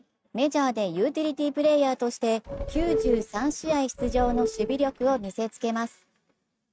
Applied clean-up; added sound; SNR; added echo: neural mask model RNNoise.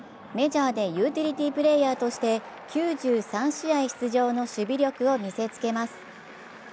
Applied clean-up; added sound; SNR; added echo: none; none; none; none.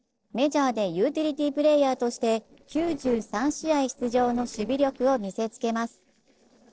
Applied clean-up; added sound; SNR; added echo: neural separator model SepFormer DNS4.